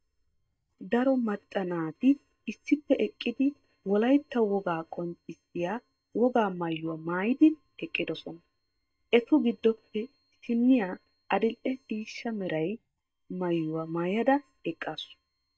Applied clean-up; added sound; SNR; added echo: neural mask model DeepFilterNet 3.